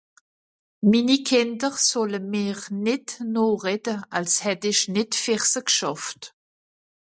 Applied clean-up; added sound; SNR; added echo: none; none; none; none.